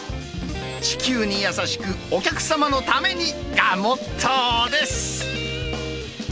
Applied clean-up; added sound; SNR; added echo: none; none; none; none.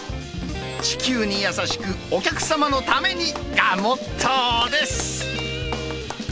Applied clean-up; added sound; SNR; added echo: none; Clapping; 16 dB; none.